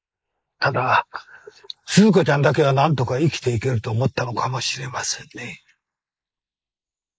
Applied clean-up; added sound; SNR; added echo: neural mask model Resemble Enhance denoiser.